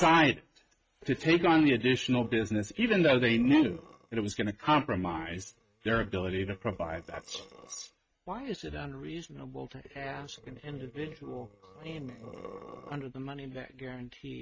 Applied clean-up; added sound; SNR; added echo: neural mask model RNNoise.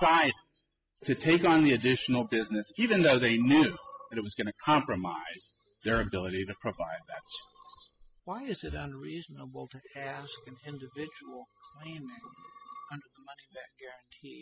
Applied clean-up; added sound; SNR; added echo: classical method spectral subtraction.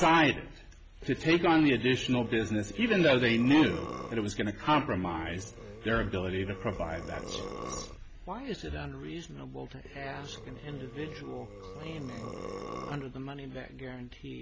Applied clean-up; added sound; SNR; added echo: none; Burping, eructation; 13 dB; none.